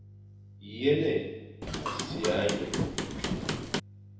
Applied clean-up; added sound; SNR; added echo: none; Hammer / Wood; 0 dB; reverberation time 0.9 s.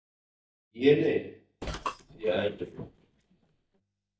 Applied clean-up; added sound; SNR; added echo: neural mask model DeepFilterNet 3.